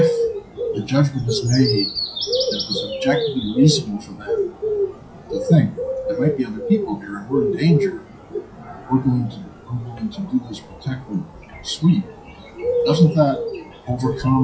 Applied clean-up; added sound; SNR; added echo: classical method WPE with log-MMSE.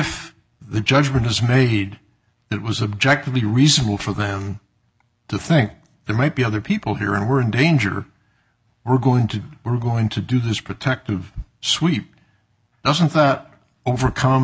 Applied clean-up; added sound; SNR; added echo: none; none; none; none.